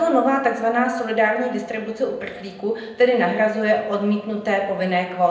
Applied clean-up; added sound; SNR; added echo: none; none; none; reverberation time 0.7 s.